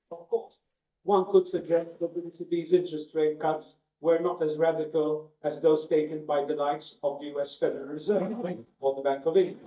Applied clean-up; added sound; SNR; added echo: neural mask model DeepFilterNet 3.